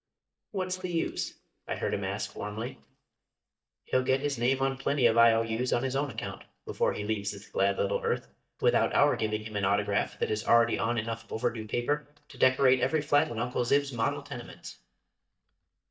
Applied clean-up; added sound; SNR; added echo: neural mask model DeepFilterNet 3.